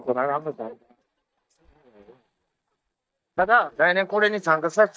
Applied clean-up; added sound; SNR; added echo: neural mask model DeepFilterNet 3.